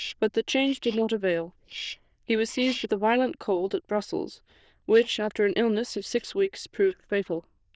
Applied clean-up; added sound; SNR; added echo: neural diffusion model UNIVERSE++.